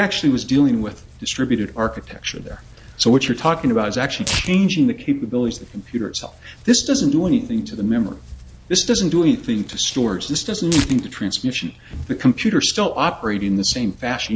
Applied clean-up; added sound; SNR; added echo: none; Tearing; 16 dB; none.